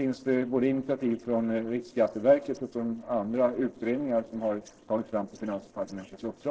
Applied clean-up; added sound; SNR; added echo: neural separator model SepFormer DNS4.